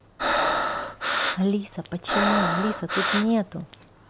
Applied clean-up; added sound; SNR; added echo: none; Breathing; -1 dB; none.